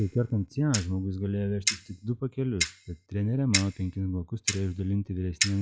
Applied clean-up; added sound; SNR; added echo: classical method log-MMSE.